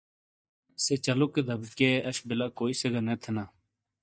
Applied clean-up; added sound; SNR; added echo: neural mask model DeepFilterNet 3.